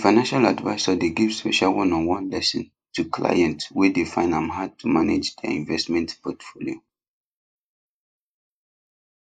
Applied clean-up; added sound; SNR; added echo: neural mask model Resemble Enhance denoiser.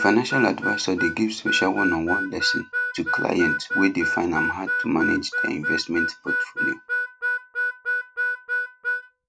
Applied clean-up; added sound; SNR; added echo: none; Harmonica; 1 dB; none.